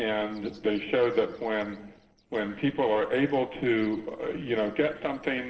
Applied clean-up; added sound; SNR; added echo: neural separator model SepFormer DNS4.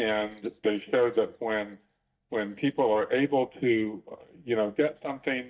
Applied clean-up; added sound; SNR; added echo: neural mask model DeepFilterNet 3.